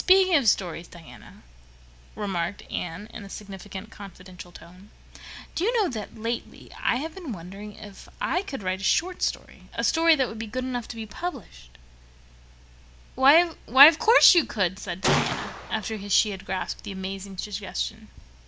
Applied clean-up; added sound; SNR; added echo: none; Gunshot, gunfire; 4 dB; none.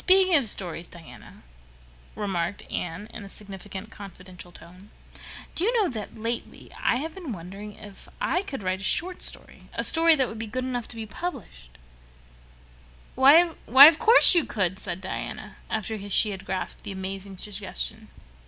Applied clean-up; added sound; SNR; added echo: none; none; none; none.